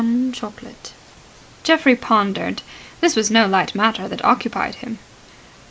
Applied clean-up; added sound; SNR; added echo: none; none; none; none.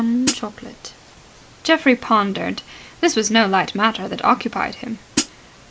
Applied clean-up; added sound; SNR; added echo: none; Hi-hat; 2 dB; none.